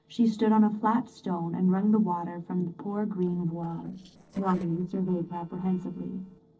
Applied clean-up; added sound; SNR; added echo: neural separator model SepFormer DNS4.